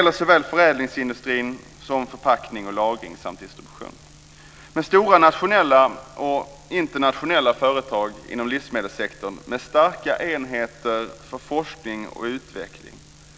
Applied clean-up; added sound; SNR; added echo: none; none; none; none.